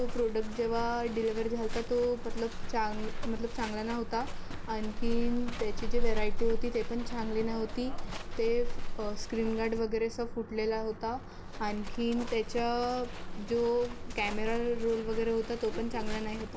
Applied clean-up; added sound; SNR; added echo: none; Livestock, farm animals, working animals; 0 dB; none.